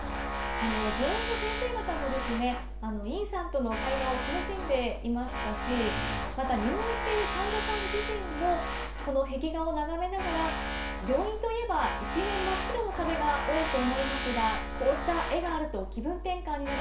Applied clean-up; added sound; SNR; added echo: none; Tools; 1 dB; reverberation time 0.5 s.